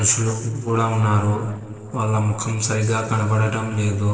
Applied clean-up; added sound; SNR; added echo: neural separator model SepFormer DNS4.